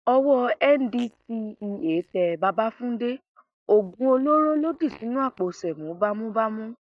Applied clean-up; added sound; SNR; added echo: neural mask model DeepFilterNet 3.